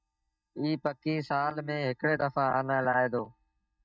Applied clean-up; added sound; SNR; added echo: neural mask model DeepFilterNet 3.